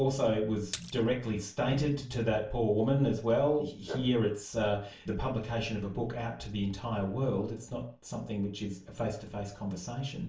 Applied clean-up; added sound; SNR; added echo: none; Splash, splatter; 14 dB; reverberation time 0.4 s.